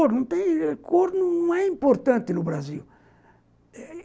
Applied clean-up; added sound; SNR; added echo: none; none; none; none.